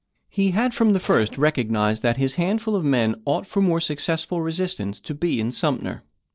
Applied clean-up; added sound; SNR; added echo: neural separator model SepFormer DNS4.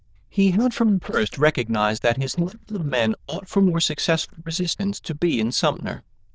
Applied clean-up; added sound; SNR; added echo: neural diffusion model UNIVERSE++.